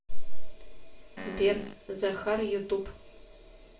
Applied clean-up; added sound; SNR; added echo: none; Fart; 16 dB; reverberation time 0.3 s.